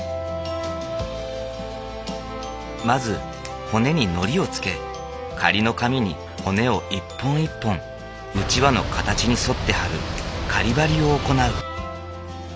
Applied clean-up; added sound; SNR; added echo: none; Boat, Water vehicle; 3 dB; none.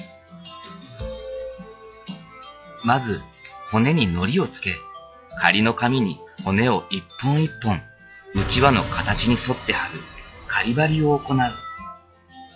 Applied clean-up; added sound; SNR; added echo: classical method log-MMSE.